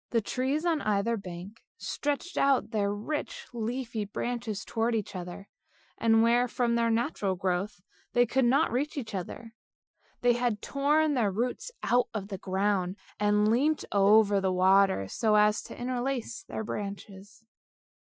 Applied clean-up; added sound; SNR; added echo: classical method Wiener filter.